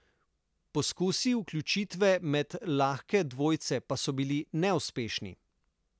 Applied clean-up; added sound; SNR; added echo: none; none; none; none.